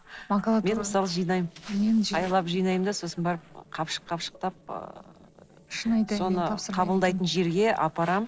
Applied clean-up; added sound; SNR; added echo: neural separator model SepFormer DNS4.